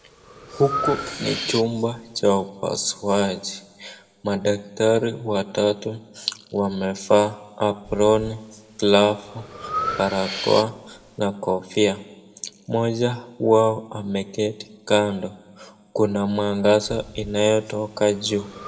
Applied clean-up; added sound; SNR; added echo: none; Breathing; 14 dB; reverberation time 1.0 s.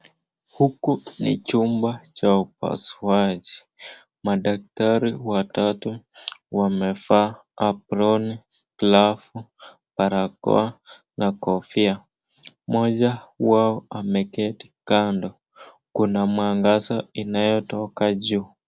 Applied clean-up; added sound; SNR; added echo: none; none; none; none.